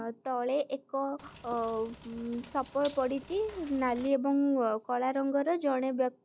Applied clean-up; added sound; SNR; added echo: none; Bathtub (filling or washing); 12 dB; none.